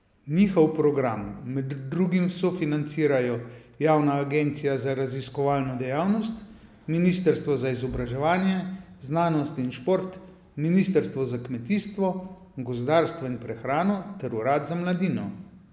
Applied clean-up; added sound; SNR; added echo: none; none; none; none.